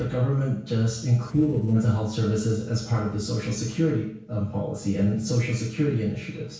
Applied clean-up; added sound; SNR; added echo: neural separator model SepFormer DNS4.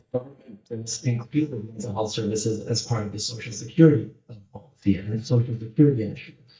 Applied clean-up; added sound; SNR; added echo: neural mask model DeepFilterNet 3.